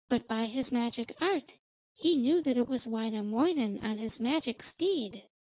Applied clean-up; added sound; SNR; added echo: none; none; none; none.